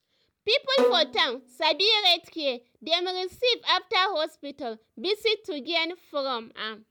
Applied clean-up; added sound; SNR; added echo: none; Bowed string instrument; 3 dB; none.